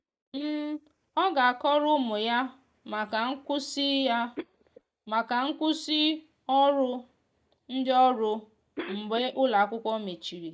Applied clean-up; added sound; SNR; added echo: neural mask model DeepFilterNet 3.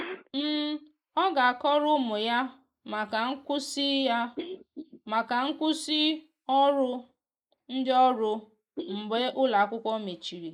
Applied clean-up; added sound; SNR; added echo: neural mask model Resemble Enhance denoiser.